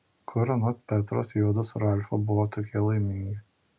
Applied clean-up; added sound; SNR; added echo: none; none; none; none.